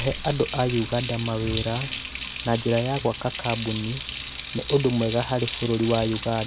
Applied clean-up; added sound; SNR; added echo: none; Water tap, faucet; 8 dB; none.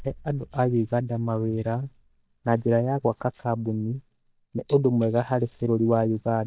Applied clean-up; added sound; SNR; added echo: neural mask model DeepFilterNet 3.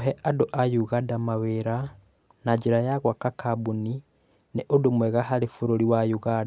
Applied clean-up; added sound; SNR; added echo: none; none; none; none.